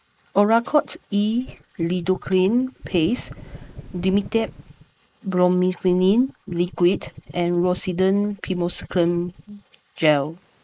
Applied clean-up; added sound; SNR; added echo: neural mask model Resemble Enhance denoiser.